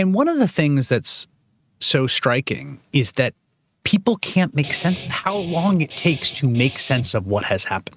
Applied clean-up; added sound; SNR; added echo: neural mask model RNNoise.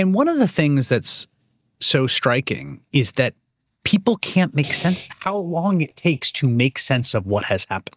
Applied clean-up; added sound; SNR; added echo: neural mask model DeepFilterNet 3.